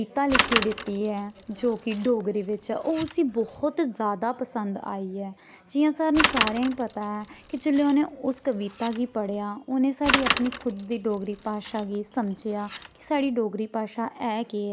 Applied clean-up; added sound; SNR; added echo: none; Bicycle; 3 dB; none.